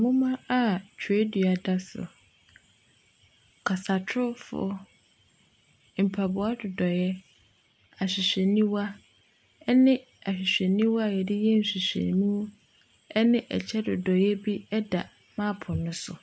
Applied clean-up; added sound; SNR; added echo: none; none; none; none.